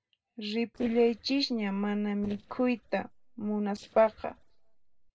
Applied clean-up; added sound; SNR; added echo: neural separator model SepFormer DNS4.